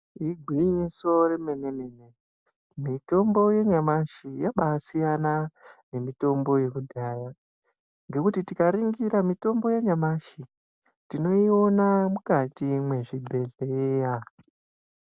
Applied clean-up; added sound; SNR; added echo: none; none; none; none.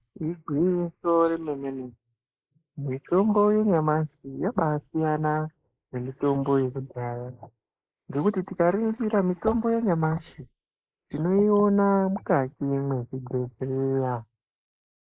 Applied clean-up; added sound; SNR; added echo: neural mask model Resemble Enhance denoiser.